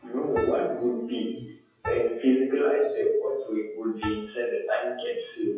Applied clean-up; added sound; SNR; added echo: classical method WPE with log-MMSE.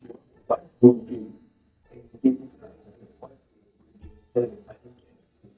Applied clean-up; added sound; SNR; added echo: neural mask model DeepFilterNet 3.